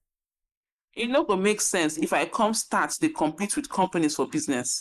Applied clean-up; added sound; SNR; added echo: neural mask model Resemble Enhance denoiser.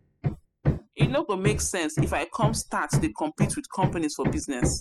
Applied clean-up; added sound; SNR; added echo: classical method spectral subtraction.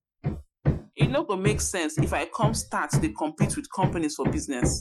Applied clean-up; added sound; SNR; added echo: classical method Wiener filter.